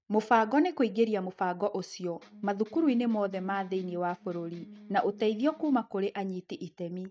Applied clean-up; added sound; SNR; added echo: neural mask model RNNoise.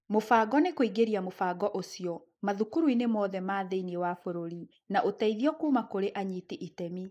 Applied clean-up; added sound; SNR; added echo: neural mask model Resemble Enhance denoiser.